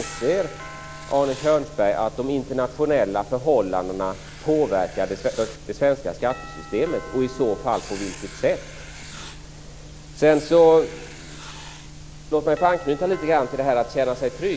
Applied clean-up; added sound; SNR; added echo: none; Doorbell + Writing; 19 dB; none.